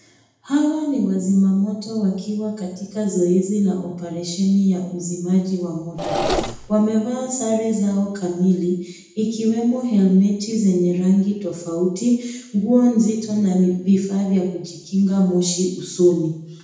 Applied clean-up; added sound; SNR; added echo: none; Engine / Mechanisms; 4 dB; reverberation time 0.8 s.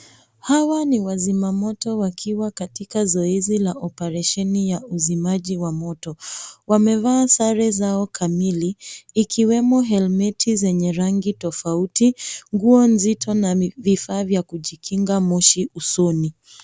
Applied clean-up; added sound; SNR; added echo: none; none; none; none.